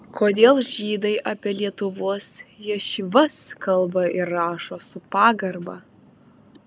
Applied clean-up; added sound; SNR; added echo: none; none; none; none.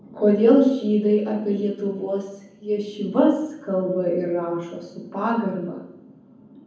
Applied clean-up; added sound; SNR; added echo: none; none; none; reverberation time 0.9 s.